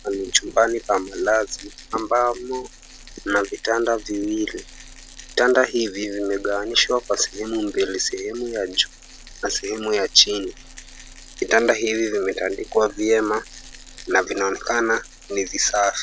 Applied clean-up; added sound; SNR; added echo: none; Rattle; 19 dB; none.